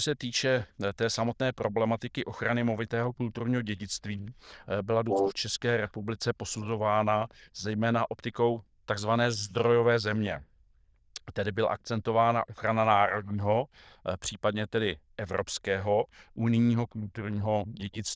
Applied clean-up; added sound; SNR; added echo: neural diffusion model UNIVERSE++.